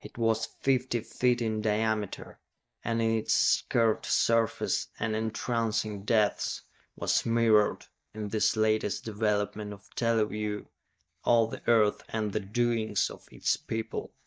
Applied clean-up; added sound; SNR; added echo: neural mask model DeepFilterNet 3.